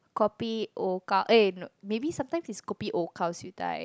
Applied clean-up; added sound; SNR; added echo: none; none; none; none.